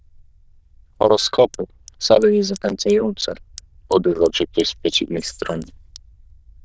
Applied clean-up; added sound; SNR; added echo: neural diffusion model UNIVERSE++.